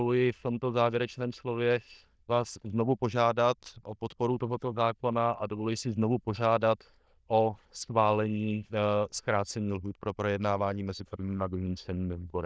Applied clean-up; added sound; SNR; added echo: neural diffusion model UNIVERSE++.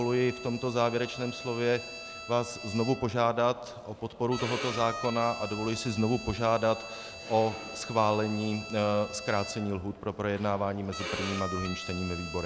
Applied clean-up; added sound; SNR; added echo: none; Bowed string instrument; 11 dB; none.